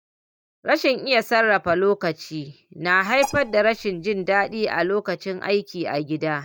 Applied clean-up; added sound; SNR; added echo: neural mask model DeepFilterNet 3.